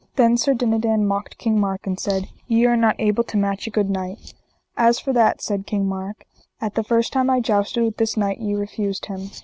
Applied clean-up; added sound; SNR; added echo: none; none; none; none.